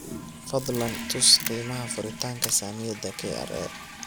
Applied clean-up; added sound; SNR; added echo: none; Camera + Toilet flush; 9 dB; none.